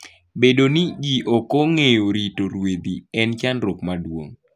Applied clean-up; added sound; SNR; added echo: none; none; none; none.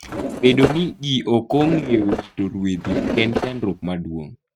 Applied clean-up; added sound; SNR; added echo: neural mask model RNNoise.